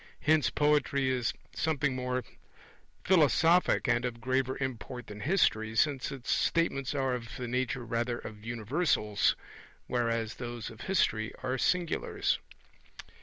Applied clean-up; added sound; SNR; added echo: none; none; none; none.